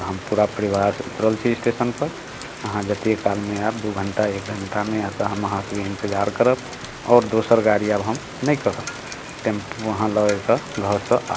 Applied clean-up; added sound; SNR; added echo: none; Rain; 13 dB; none.